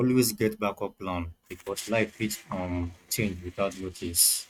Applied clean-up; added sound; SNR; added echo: neural mask model RNNoise.